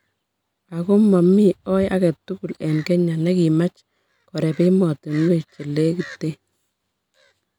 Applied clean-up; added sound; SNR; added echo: none; none; none; none.